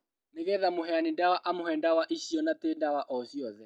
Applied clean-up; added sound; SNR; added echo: none; none; none; none.